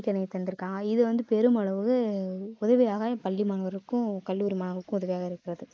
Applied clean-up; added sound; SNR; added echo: neural mask model Resemble Enhance denoiser.